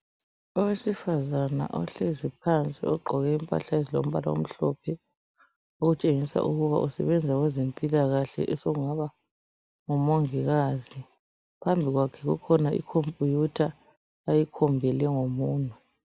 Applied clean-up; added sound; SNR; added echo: none; none; none; none.